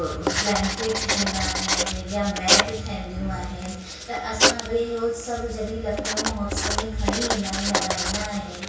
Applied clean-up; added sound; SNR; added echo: none; Writing; -1 dB; reverberation time 0.6 s.